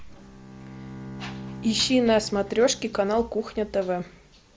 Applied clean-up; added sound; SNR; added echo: none; Bowed string instrument; 16 dB; none.